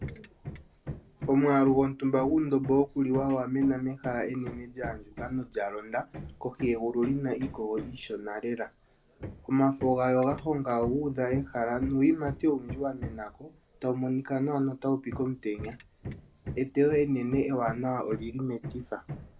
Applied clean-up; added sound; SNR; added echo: none; Hammer + Ratchet, pawl; 14 dB; none.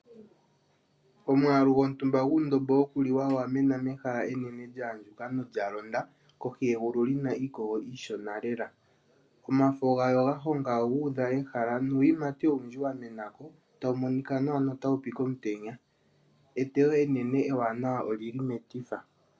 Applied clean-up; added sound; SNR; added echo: none; none; none; none.